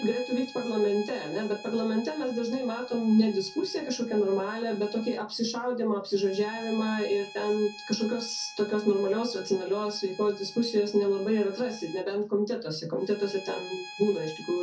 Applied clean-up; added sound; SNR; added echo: none; Bowed string instrument; 18 dB; reverberation time 0.3 s.